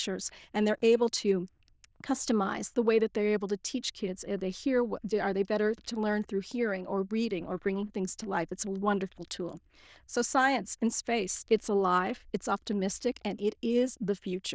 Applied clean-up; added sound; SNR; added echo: neural diffusion model UNIVERSE++.